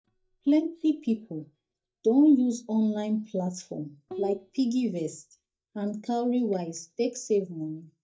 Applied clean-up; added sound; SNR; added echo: neural mask model DeepFilterNet 3.